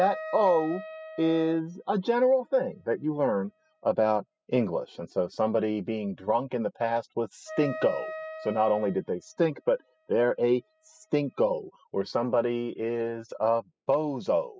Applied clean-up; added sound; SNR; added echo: classical method spectral subtraction.